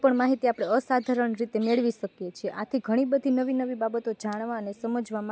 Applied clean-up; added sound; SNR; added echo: none; none; none; none.